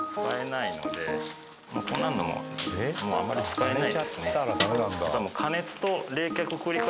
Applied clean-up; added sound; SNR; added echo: none; Snare drum; 3 dB; none.